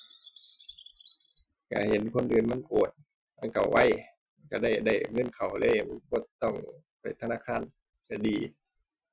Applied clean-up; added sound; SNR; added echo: classical method Wiener filter.